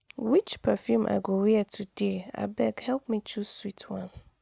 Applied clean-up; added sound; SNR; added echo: none; none; none; none.